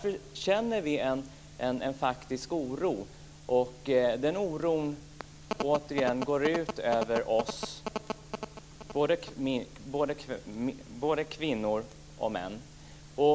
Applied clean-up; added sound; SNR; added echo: none; none; none; none.